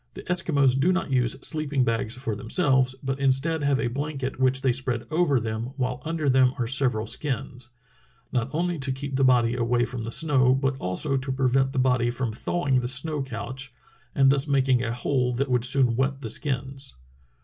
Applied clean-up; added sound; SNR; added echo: none; none; none; none.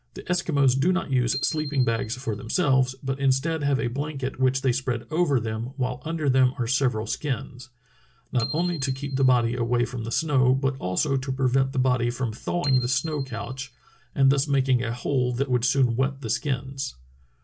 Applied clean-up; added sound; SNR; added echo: none; Bicycle bell; 17 dB; none.